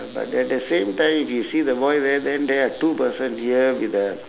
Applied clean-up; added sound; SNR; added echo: none; none; none; none.